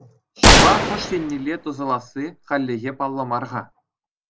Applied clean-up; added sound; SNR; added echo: none; Gunshot, gunfire; -5 dB; none.